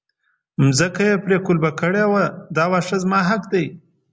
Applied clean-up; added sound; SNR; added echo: none; none; none; none.